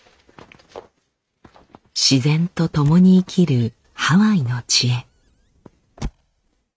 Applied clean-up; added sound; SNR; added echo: neural mask model RNNoise.